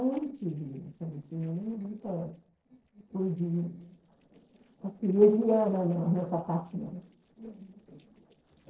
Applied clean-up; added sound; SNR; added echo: neural separator model SepFormer DNS4.